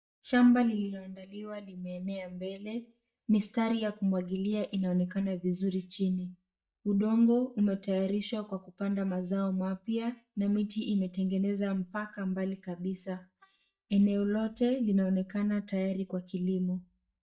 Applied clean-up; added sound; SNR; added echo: neural mask model DeepFilterNet 3.